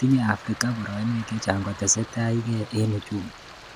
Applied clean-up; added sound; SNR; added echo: none; Stream + Car; 17 dB; none.